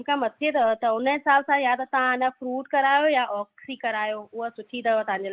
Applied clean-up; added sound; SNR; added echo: neural mask model Resemble Enhance denoiser.